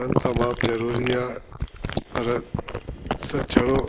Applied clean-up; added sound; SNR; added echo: neural mask model Resemble Enhance denoiser.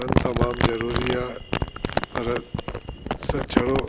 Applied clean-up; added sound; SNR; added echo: none; Crumpling, crinkling; -3 dB; none.